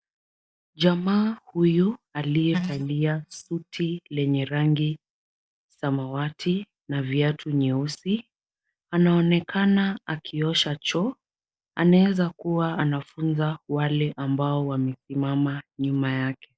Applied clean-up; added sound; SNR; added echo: neural mask model DeepFilterNet 3.